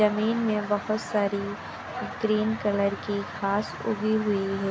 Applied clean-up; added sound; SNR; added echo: none; none; none; none.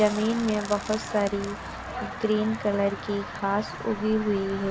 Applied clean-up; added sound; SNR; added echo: none; Motorcycle / Dog + Crackle; 18 dB; none.